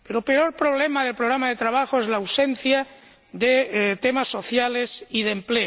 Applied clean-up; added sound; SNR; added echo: none; none; none; none.